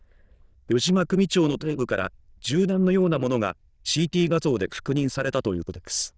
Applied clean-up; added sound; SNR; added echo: neural diffusion model UNIVERSE++.